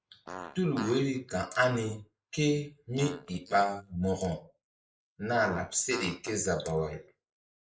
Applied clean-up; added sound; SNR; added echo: neural mask model Resemble Enhance denoiser.